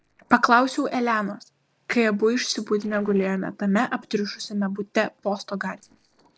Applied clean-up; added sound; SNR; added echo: neural separator model SepFormer DNS4.